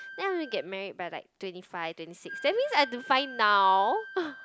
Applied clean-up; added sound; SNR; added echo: none; Wind instrument, woodwind instrument; 16 dB; none.